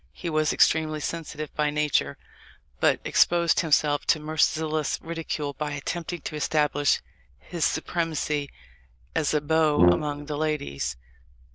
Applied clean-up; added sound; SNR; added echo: neural diffusion model UNIVERSE++.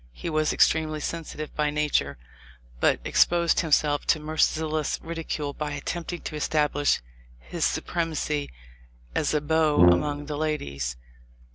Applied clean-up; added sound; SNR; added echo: none; Brass instrument; -3 dB; none.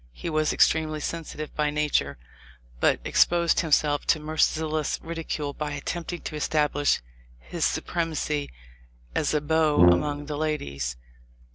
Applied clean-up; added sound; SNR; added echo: neural separator model SepFormer DNS4.